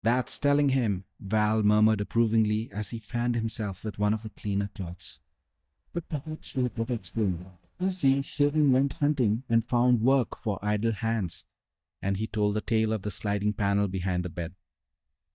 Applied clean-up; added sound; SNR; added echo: neural mask model DeepFilterNet 3.